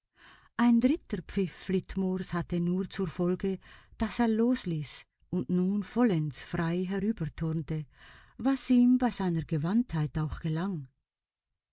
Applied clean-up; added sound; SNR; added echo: none; none; none; none.